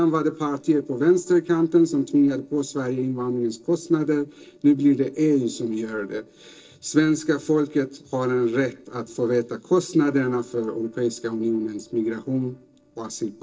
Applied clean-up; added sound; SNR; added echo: neural separator model SepFormer DNS4.